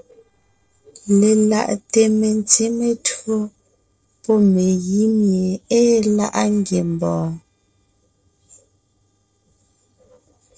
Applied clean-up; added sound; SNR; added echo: neural separator model SepFormer DNS4.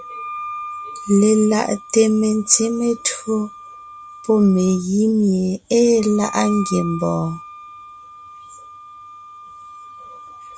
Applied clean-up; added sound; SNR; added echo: none; Wind instrument, woodwind instrument; 15 dB; none.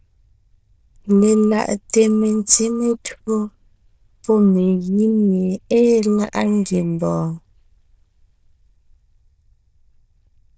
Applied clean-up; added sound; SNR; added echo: neural diffusion model UNIVERSE++.